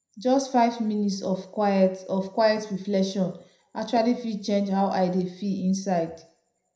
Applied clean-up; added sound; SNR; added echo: none; none; none; reverberation time 0.4 s.